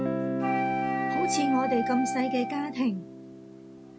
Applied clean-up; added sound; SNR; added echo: none; Wind instrument, woodwind instrument + Guitar; -1 dB; none.